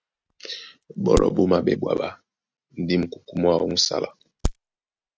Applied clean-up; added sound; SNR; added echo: neural mask model RNNoise.